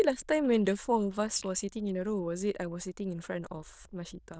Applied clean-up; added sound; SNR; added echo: neural diffusion model UNIVERSE++.